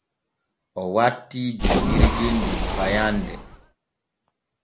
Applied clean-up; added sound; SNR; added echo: none; Splash, splatter; -4 dB; none.